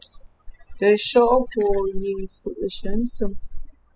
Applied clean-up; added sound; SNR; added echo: classical method spectral subtraction.